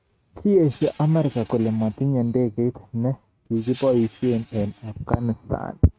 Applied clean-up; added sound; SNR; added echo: neural mask model RNNoise.